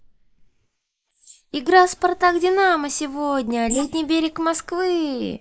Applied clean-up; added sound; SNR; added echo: neural mask model Resemble Enhance denoiser.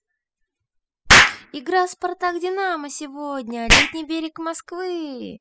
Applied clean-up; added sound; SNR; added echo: classical method spectral subtraction.